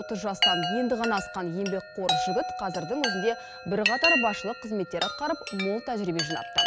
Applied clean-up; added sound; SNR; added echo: none; Chime; 0 dB; none.